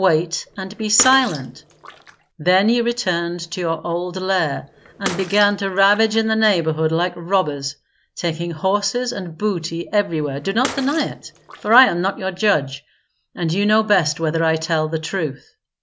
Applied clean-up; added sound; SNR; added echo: none; Bathtub (filling or washing) / Water / Splash, splatter; 14 dB; none.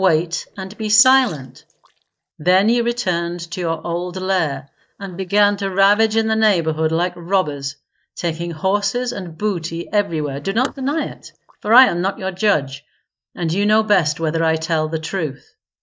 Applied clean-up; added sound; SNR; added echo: neural mask model DeepFilterNet 3.